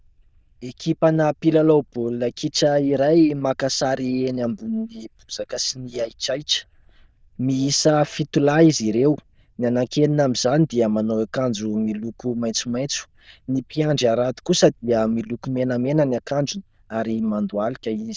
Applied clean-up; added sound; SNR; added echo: neural diffusion model UNIVERSE++.